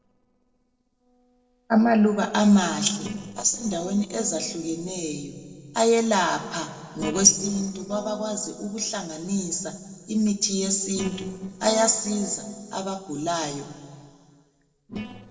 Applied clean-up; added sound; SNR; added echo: neural separator model SepFormer DNS4.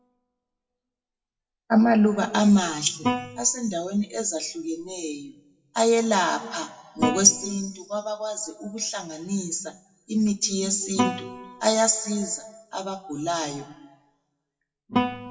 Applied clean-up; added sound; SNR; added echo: classical method WPE with log-MMSE.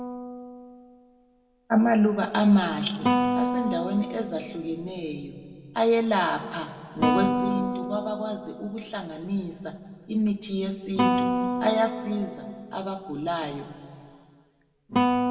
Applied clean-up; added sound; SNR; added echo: none; Guitar; 4 dB; reverberation time 1.7 s.